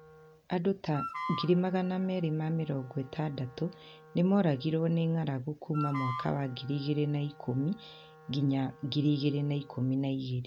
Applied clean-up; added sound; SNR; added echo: none; Wind instrument, woodwind instrument; 15 dB; none.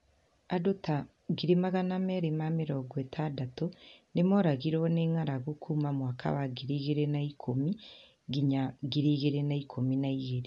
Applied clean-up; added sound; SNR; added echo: none; none; none; none.